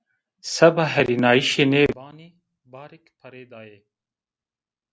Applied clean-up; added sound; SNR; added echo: none; none; none; none.